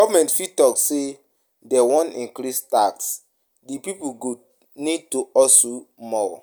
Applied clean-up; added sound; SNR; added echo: none; none; none; none.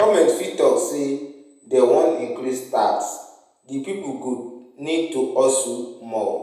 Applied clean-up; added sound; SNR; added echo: none; none; none; reverberation time 0.9 s.